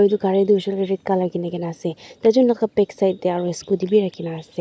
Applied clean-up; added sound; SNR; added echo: none; none; none; none.